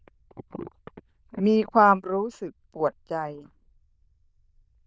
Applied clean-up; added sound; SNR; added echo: neural diffusion model UNIVERSE++.